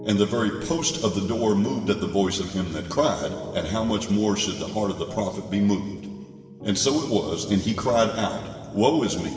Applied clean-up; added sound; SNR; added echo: none; Piano; 16 dB; reverberation time 1.9 s.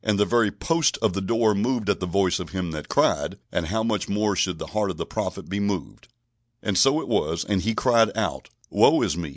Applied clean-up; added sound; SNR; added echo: none; none; none; none.